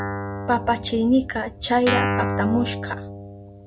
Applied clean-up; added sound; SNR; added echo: none; Guitar; 4 dB; none.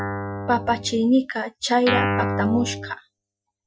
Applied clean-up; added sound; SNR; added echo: classical method Wiener filter.